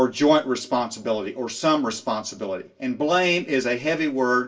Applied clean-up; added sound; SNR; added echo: none; none; none; reverberation time 0.2 s.